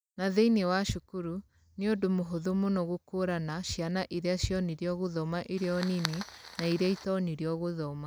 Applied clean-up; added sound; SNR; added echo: none; Fire; 11 dB; none.